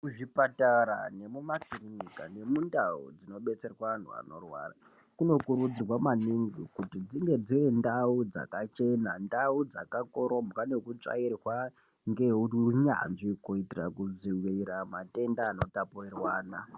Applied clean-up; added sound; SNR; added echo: none; none; none; none.